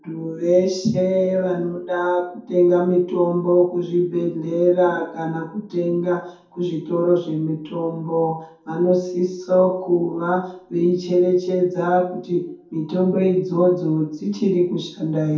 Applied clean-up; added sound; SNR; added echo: none; none; none; reverberation time 0.6 s.